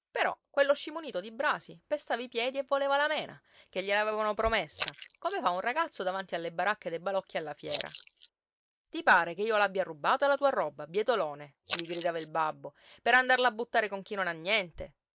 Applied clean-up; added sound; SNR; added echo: neural mask model Resemble Enhance denoiser.